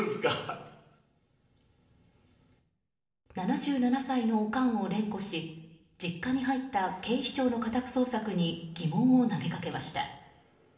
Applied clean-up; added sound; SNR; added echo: none; none; none; reverberation time 0.8 s.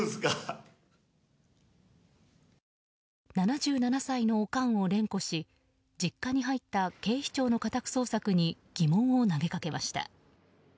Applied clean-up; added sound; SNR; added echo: none; none; none; none.